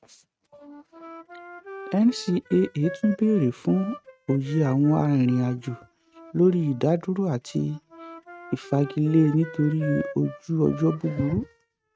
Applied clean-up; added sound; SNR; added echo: neural mask model RNNoise.